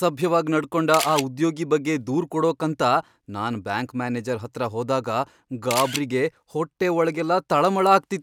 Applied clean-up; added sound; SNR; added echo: none; Camera; 5 dB; none.